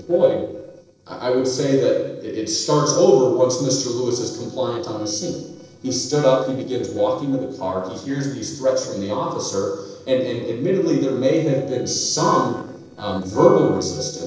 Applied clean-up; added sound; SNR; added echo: neural separator model SepFormer DNS4.